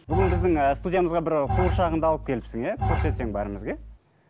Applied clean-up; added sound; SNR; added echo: none; Bowed string instrument; 3 dB; none.